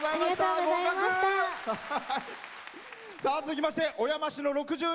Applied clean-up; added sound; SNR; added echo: none; none; none; none.